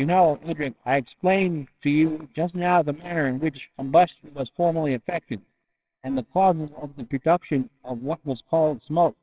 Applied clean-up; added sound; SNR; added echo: neural separator model SepFormer WHAMR!.